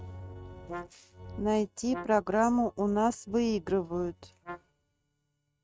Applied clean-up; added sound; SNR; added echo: neural mask model RNNoise.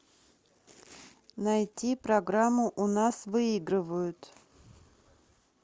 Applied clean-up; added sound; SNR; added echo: none; none; none; none.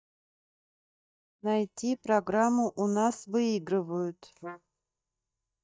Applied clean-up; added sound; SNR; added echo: neural mask model DeepFilterNet 3.